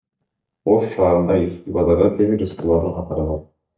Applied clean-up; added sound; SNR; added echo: neural mask model DeepFilterNet 3.